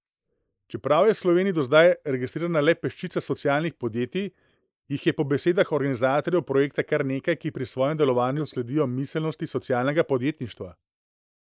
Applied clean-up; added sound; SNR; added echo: neural mask model Resemble Enhance denoiser.